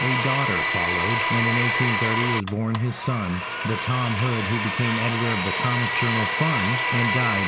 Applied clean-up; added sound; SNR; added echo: none; Domestic sounds, home sounds; 0 dB; none.